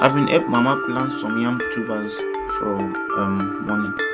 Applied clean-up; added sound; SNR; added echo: none; Mallet percussion; 3 dB; none.